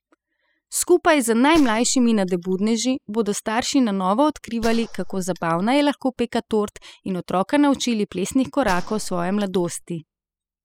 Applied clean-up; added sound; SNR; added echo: classical method spectral subtraction.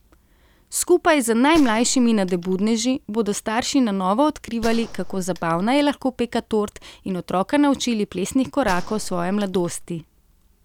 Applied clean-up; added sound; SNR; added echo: none; Gunshot, gunfire; 10 dB; none.